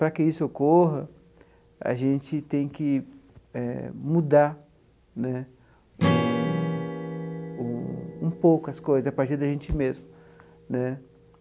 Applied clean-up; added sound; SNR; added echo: none; Strum; 8 dB; none.